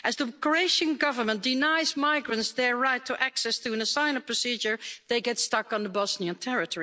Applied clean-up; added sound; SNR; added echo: none; none; none; none.